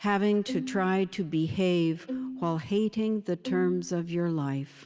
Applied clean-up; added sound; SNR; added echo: none; Bowed string instrument; 11 dB; none.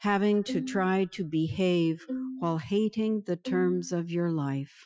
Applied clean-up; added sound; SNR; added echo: classical method Wiener filter.